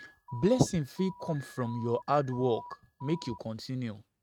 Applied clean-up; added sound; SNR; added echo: neural mask model RNNoise.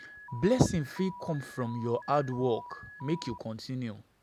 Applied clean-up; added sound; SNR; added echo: none; Alarm; 16 dB; none.